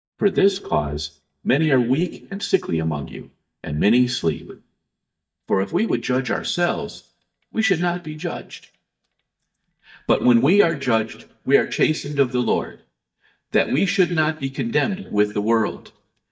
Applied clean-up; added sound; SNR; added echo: neural mask model DeepFilterNet 3.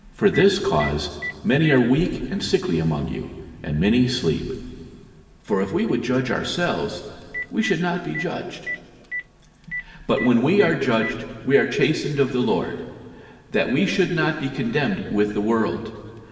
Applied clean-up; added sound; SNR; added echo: none; Telephone; 16 dB; reverberation time 2.1 s.